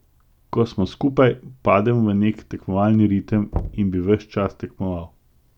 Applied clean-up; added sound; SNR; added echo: none; Knock; 13 dB; none.